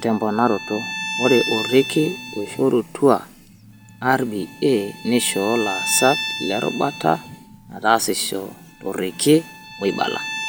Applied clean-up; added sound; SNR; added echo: none; Bowed string instrument; 10 dB; none.